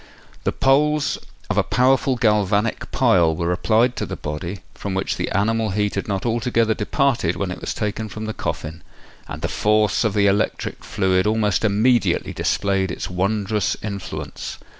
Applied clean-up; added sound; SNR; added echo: none; none; none; none.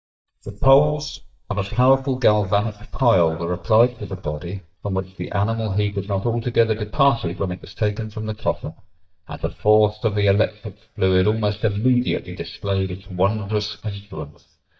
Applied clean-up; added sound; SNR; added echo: neural mask model DeepFilterNet 3.